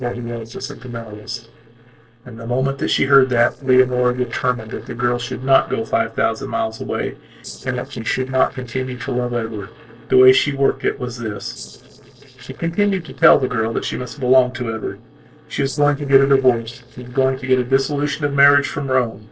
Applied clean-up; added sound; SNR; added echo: neural separator model SepFormer DNS4.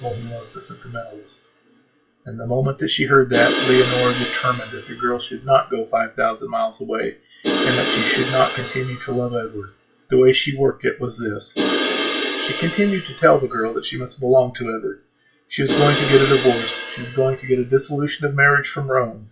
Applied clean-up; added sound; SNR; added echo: classical method WPE with log-MMSE.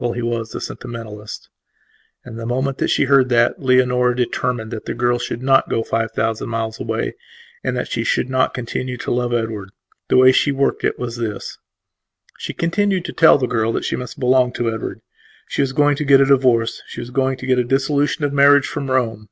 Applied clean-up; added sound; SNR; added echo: none; none; none; none.